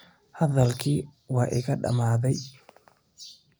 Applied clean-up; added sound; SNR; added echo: none; none; none; none.